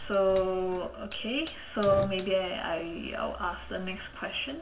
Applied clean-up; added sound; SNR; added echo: none; Hiss / Fire; 15 dB; reverberation time 0.2 s.